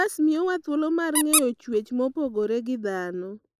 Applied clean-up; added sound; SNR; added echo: neural mask model Resemble Enhance denoiser.